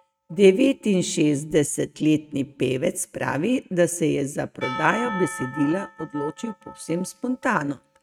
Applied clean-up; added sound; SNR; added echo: neural mask model RNNoise.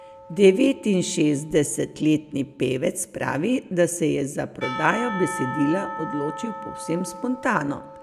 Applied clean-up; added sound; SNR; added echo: none; Church bell / Percussion; 13 dB; none.